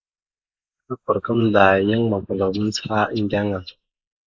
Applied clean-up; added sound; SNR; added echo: neural mask model Resemble Enhance denoiser.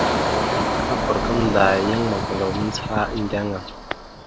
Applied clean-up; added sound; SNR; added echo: none; Engine; 1 dB; none.